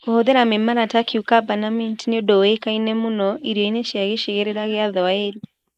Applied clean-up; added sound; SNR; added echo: neural mask model Resemble Enhance denoiser.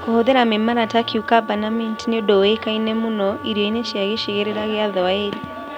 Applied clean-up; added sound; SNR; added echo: none; Wind instrument, woodwind instrument; 15 dB; none.